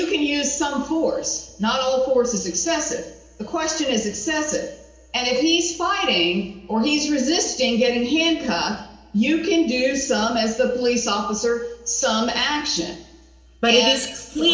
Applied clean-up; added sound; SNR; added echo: none; none; none; reverberation time 1.9 s.